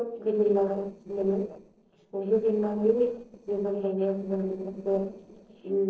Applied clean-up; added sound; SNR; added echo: neural separator model SepFormer DNS4.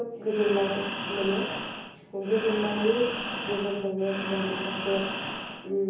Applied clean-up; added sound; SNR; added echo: none; Breathing; 5 dB; reverberation time 0.7 s.